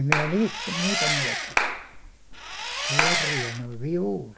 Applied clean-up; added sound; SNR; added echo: none; Engine + Clapping; -3 dB; none.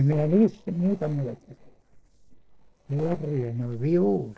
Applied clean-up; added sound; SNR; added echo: neural separator model SepFormer DNS4.